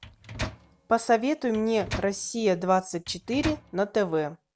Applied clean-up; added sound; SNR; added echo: none; Microwave oven; 13 dB; none.